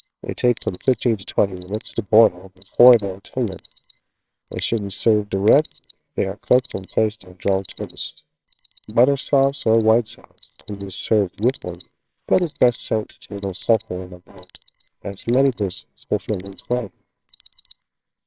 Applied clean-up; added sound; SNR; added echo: neural separator model SepFormer WHAMR!.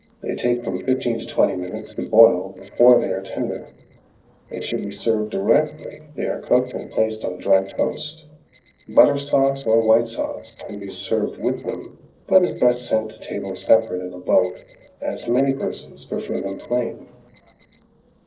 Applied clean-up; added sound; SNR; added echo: neural separator model SepFormer DNS4.